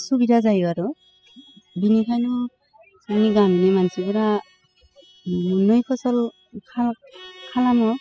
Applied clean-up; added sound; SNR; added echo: classical method spectral subtraction.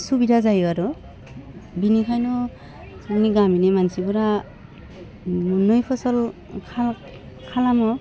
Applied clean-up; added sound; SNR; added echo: none; none; none; none.